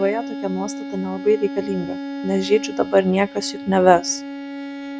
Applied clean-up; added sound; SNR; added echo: none; Bowed string instrument; 9 dB; none.